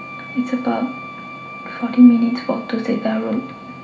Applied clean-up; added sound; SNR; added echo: none; Wind instrument, woodwind instrument; 17 dB; reverberation time 0.4 s.